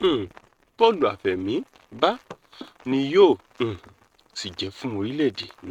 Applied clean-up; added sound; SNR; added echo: neural mask model RNNoise.